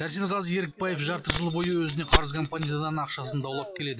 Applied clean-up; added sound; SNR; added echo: classical method log-MMSE.